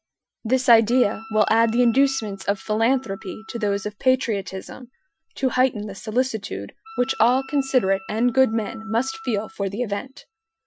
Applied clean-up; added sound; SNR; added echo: classical method Wiener filter.